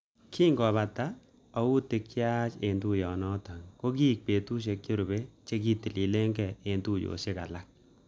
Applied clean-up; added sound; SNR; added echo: none; none; none; none.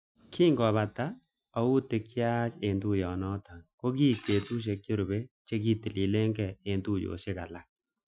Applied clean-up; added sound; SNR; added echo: classical method Wiener filter.